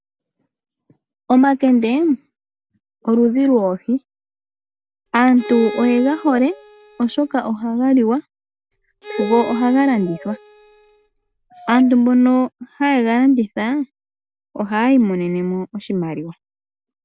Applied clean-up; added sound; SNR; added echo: none; Bowed string instrument; 15 dB; none.